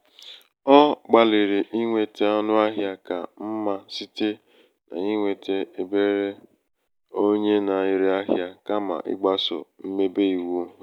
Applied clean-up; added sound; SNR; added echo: none; none; none; none.